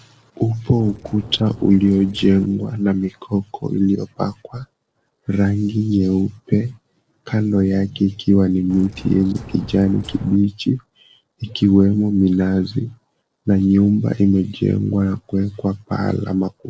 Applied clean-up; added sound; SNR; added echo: neural separator model SepFormer DNS4.